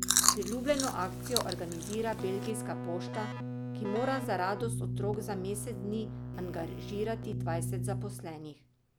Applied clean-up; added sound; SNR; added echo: none; Keyboard (musical) + Chewing, mastication; -1 dB; none.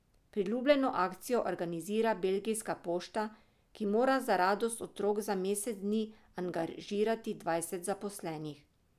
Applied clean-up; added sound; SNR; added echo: none; none; none; none.